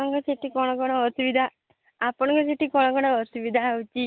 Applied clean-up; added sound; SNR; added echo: none; none; none; none.